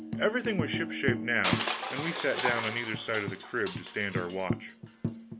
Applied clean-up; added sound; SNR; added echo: none; Tambourine + Crushing; 2 dB; none.